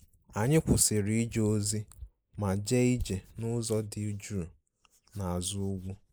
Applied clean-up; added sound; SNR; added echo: neural mask model Resemble Enhance denoiser.